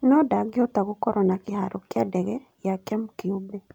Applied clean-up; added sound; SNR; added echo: none; none; none; none.